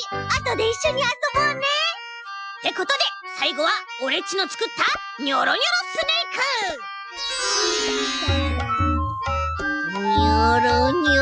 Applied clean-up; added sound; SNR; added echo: classical method Wiener filter.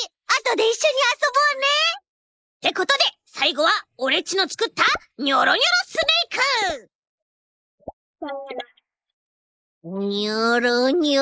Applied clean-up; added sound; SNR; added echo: neural mask model Resemble Enhance denoiser.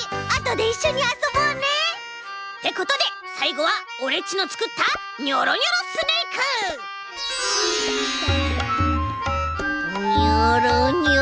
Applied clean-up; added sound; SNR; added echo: none; Keyboard (musical); 12 dB; none.